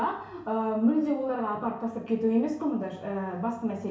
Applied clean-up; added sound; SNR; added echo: none; none; none; reverberation time 0.6 s.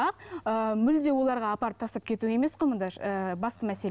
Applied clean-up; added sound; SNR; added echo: none; none; none; none.